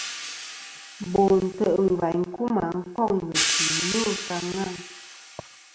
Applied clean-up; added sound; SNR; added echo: none; Hi-hat; 6 dB; none.